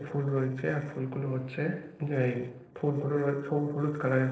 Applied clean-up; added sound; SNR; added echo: neural separator model SepFormer DNS4.